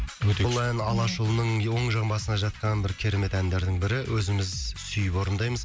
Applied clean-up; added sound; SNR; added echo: none; none; none; none.